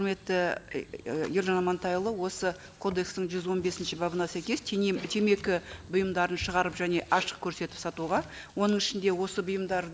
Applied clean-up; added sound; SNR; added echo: none; none; none; none.